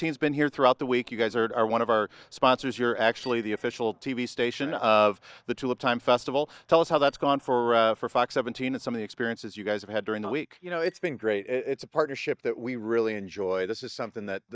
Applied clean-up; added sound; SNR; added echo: neural mask model DeepFilterNet 3.